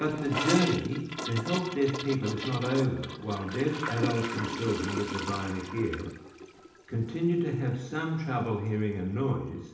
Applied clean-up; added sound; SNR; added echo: none; Toilet flush / Gurgling; 8 dB; reverberation time 0.8 s.